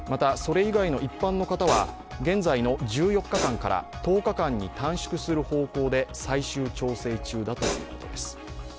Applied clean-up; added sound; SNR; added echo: none; Hi-hat; 9 dB; none.